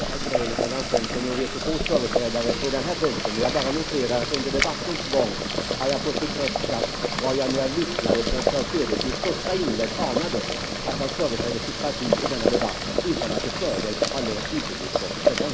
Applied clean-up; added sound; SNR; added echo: none; Boiling; -1 dB; none.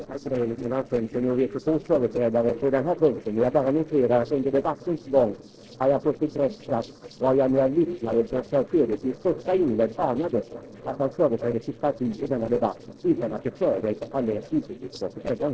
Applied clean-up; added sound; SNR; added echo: neural separator model SepFormer DNS4.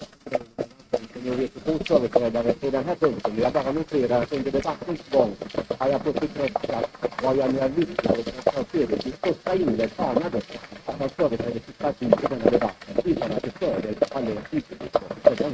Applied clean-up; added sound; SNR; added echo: neural mask model RNNoise.